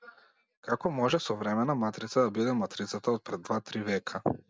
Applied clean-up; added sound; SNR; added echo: none; none; none; none.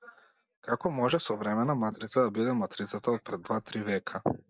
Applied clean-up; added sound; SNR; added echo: neural mask model Resemble Enhance denoiser.